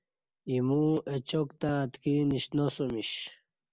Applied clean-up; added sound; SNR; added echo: none; none; none; none.